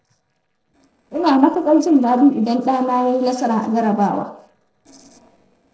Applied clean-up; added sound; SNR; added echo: neural separator model SepFormer DNS4.